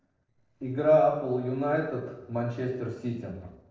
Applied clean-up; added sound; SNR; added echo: neural separator model SepFormer DNS4.